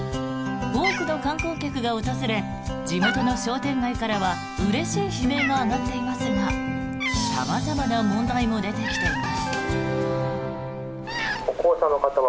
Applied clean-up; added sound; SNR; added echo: none; Cat; 10 dB; none.